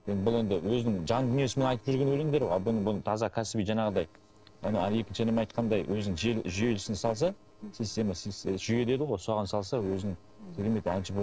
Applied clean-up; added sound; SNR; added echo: neural separator model SepFormer DNS4.